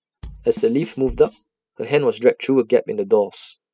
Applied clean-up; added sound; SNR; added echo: classical method spectral subtraction.